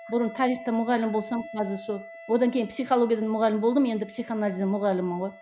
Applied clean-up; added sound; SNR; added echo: none; Wind instrument, woodwind instrument; 18 dB; none.